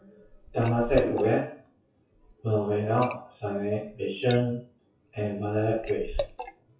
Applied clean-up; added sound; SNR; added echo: classical method WPE with log-MMSE.